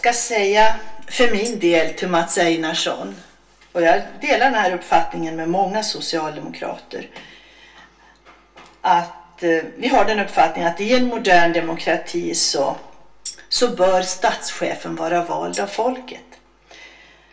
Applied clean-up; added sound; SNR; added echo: none; Tambourine; 19 dB; reverberation time 0.2 s.